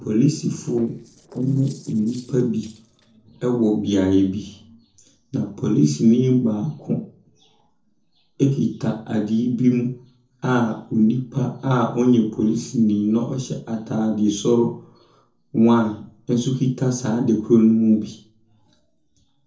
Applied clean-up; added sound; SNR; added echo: neural separator model SepFormer DNS4.